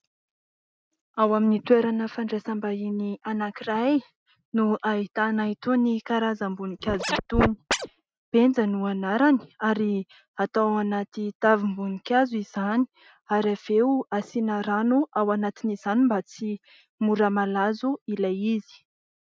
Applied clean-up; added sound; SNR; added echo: neural mask model RNNoise.